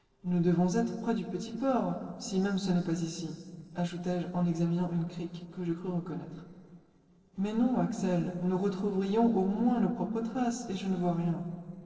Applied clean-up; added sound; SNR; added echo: neural separator model SepFormer DNS4.